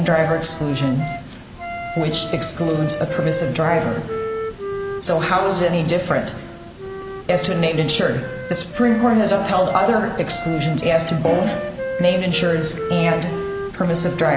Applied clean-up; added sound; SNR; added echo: none; Wind instrument, woodwind instrument; 9 dB; none.